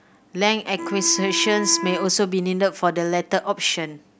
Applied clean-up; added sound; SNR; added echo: none; Wind instrument, woodwind instrument; 9 dB; none.